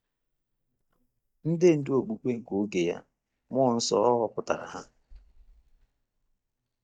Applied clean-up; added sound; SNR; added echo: neural mask model DeepFilterNet 3.